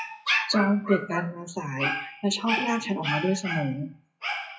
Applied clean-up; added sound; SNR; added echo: classical method WPE with log-MMSE.